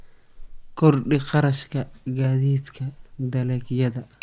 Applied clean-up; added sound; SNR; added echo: none; Chink, clink; 17 dB; none.